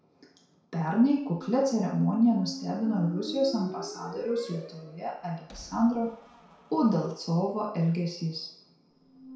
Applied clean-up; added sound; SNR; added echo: none; Squeak; 15 dB; reverberation time 0.6 s.